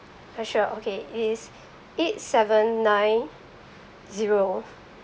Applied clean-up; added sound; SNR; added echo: none; none; none; none.